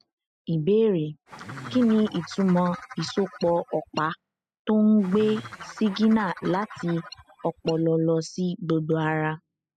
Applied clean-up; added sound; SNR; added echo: classical method spectral subtraction.